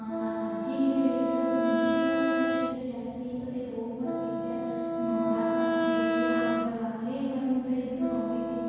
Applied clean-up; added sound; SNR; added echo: none; Wind instrument, woodwind instrument; -1 dB; reverberation time 2.1 s.